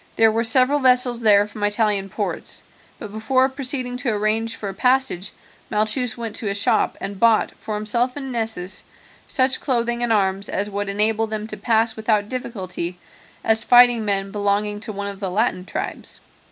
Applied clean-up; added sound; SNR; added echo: none; none; none; none.